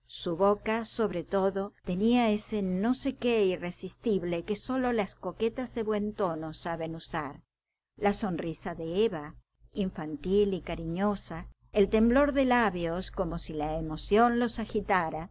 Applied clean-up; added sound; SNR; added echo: none; none; none; none.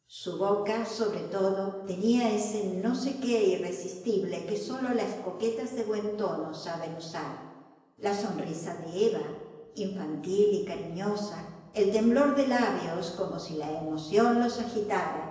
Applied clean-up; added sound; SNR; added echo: none; none; none; reverberation time 1.0 s.